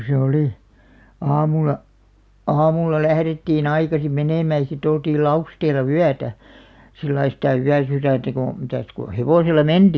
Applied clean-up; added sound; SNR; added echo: none; none; none; none.